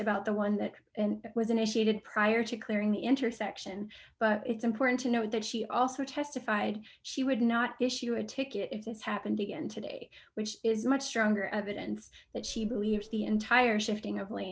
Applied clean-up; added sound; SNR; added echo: none; Subway, metro, underground / Doorbell; 19 dB; none.